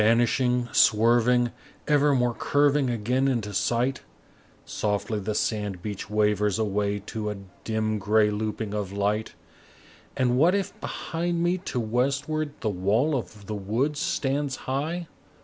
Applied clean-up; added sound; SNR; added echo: none; none; none; none.